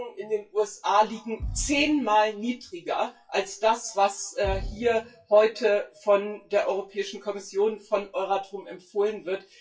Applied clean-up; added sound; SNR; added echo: classical method WPE with log-MMSE.